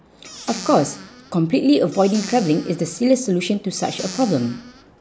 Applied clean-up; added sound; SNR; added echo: none; Squeak / Cupboard open or close; 15 dB; none.